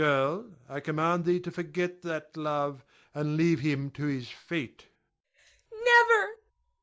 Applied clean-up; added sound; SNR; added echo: none; none; none; none.